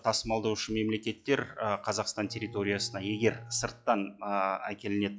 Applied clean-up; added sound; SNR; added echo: classical method log-MMSE.